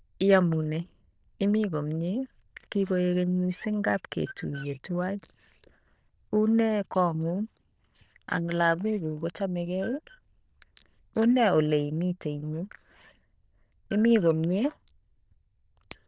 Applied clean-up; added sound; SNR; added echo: neural diffusion model UNIVERSE++.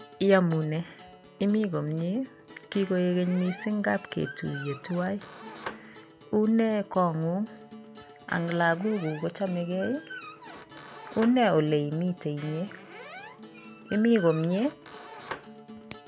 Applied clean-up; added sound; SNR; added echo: none; Squeak + Acoustic guitar; 16 dB; none.